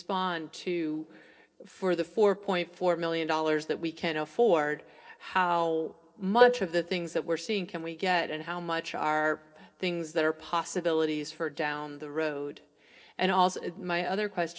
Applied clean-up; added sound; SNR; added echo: neural separator model SepFormer DNS4.